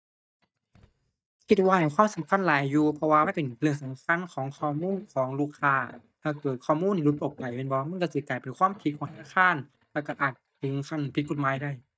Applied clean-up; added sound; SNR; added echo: neural mask model DeepFilterNet 3.